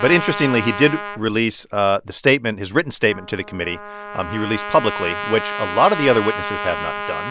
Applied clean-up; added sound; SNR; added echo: none; Trumpet; 9 dB; none.